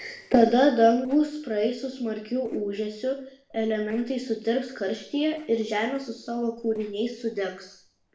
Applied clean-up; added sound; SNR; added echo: neural separator model SepFormer DNS4.